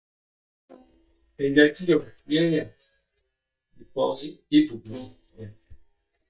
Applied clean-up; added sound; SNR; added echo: neural mask model DeepFilterNet 3.